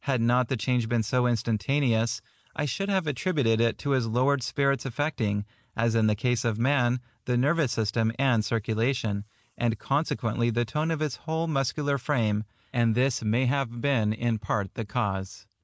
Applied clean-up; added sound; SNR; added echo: neural mask model Resemble Enhance denoiser.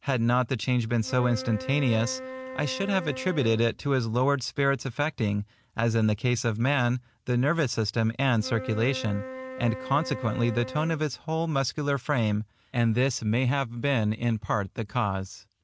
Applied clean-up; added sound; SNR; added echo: none; Wind instrument, woodwind instrument; 12 dB; none.